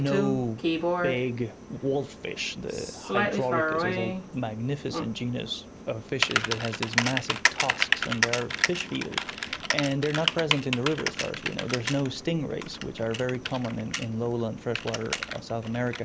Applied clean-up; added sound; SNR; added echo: none; Typing; 0 dB; none.